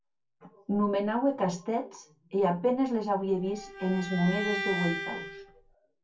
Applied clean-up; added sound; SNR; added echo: none; Bowed string instrument; 8 dB; reverberation time 0.2 s.